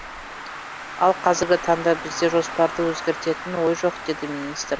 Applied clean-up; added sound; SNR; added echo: none; Traffic noise, roadway noise; 10 dB; none.